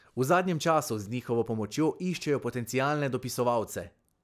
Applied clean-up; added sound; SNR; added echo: none; none; none; none.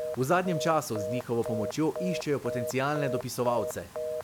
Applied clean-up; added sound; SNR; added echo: none; Telephone; 5 dB; none.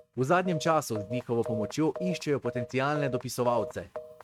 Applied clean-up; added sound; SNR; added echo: neural mask model RNNoise.